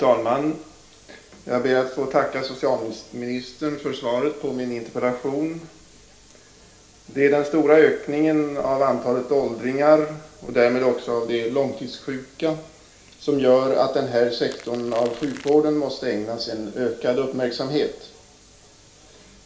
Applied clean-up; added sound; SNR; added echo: none; Crackle; 20 dB; reverberation time 0.4 s.